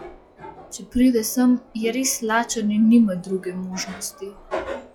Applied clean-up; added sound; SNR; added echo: classical method log-MMSE.